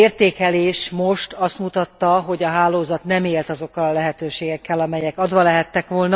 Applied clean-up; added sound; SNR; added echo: none; none; none; none.